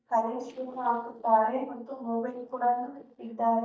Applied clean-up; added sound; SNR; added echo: neural mask model DeepFilterNet 3.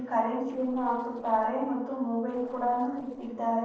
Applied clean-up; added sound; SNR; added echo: neural separator model SepFormer DNS4.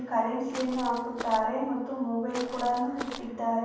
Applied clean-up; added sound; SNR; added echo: none; Walk, footsteps; 12 dB; reverberation time 1.2 s.